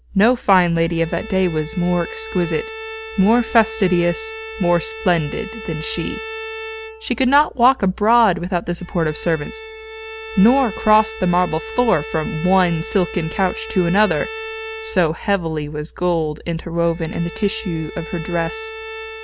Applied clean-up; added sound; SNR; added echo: none; Bowed string instrument; 13 dB; none.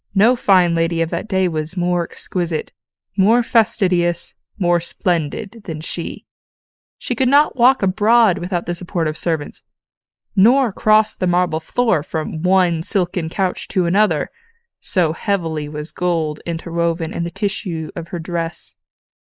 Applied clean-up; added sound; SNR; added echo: neural mask model Resemble Enhance denoiser.